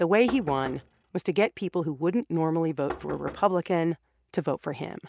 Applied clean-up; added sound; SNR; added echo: none; Knock; 15 dB; none.